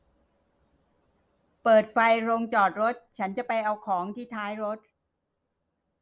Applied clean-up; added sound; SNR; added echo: none; none; none; none.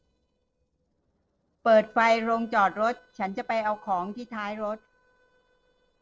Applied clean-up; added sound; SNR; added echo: neural separator model SepFormer DNS4.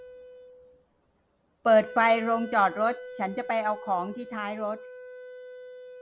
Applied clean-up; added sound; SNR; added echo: none; Wind instrument, woodwind instrument; 15 dB; none.